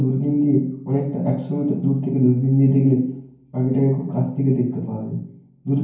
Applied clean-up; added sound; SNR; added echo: none; none; none; reverberation time 0.9 s.